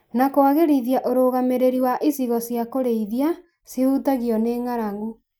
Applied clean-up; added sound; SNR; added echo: none; none; none; none.